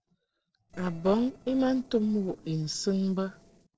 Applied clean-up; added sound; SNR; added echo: neural separator model SepFormer DNS4.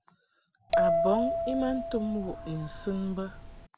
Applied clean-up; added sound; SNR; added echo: none; Bell; -2 dB; none.